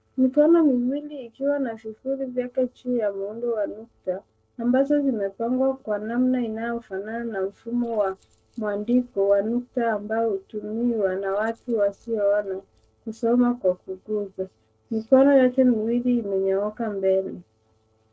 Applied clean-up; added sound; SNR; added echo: neural separator model SepFormer DNS4.